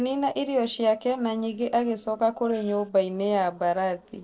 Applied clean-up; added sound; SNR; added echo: neural separator model SepFormer DNS4.